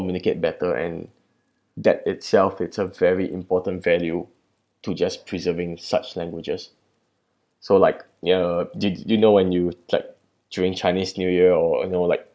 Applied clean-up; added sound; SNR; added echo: none; none; none; none.